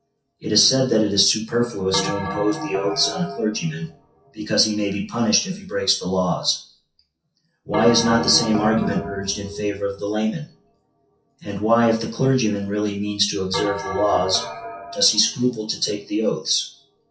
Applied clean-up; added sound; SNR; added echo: classical method WPE with log-MMSE.